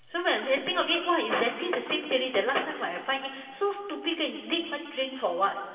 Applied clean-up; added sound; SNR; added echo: none; none; none; reverberation time 2.5 s.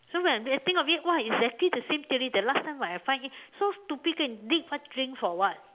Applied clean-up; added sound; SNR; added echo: none; none; none; none.